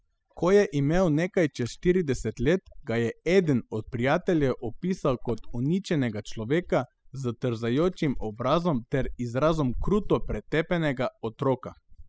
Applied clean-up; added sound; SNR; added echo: classical method spectral subtraction.